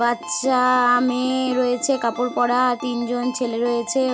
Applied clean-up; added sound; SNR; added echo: none; Ringtone; 16 dB; none.